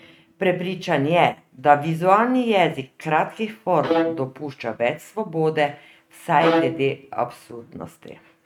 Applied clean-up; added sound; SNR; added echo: neural mask model RNNoise.